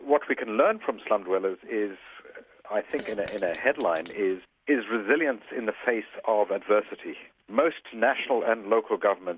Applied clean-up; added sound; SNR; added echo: none; Fart; 16 dB; none.